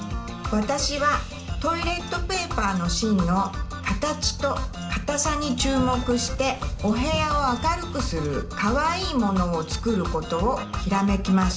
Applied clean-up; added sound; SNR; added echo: none; Wind; 11 dB; reverberation time 0.4 s.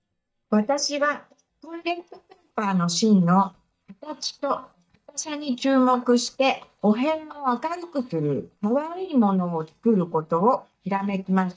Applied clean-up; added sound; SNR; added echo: neural mask model DeepFilterNet 3.